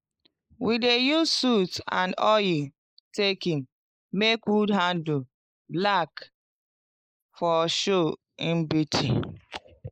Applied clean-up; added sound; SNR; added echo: neural mask model Resemble Enhance denoiser.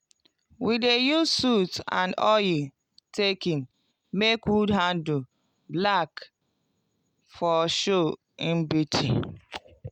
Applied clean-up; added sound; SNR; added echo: none; none; none; none.